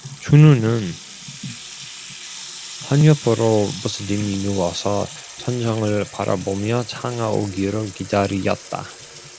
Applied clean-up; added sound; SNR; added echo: none; Sink (filling or washing) / Water tap, faucet; 16 dB; none.